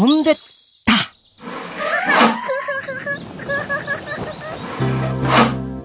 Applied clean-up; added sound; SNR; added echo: none; Sawing; 0 dB; none.